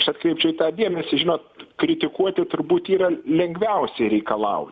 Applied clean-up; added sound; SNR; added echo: none; none; none; none.